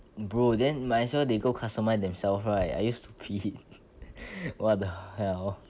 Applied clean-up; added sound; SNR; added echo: none; none; none; none.